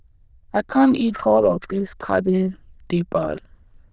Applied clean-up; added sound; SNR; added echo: neural diffusion model UNIVERSE++.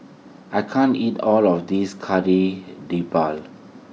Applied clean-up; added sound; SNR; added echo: none; none; none; none.